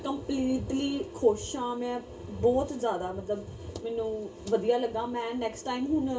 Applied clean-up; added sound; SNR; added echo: none; none; none; reverberation time 0.2 s.